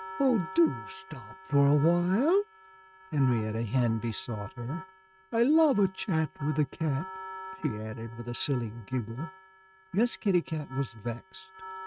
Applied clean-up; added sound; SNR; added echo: neural mask model RNNoise.